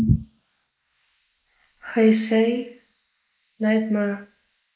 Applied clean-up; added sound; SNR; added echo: neural mask model Resemble Enhance denoiser.